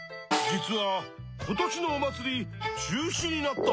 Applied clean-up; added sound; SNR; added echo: none; Snare drum + Bowed string instrument; 6 dB; none.